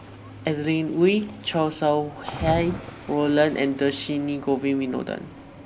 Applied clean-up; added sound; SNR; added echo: none; Cricket / Waves, surf; 14 dB; none.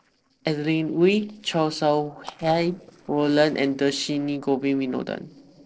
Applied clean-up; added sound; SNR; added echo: neural separator model SepFormer DNS4.